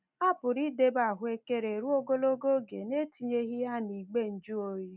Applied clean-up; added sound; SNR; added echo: none; none; none; none.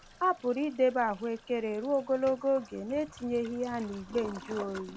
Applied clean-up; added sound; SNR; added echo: none; Toilet flush; 18 dB; none.